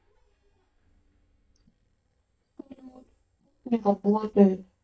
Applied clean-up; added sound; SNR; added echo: neural mask model DeepFilterNet 3.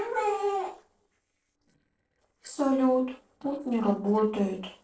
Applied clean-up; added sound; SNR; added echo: neural separator model SepFormer DNS4.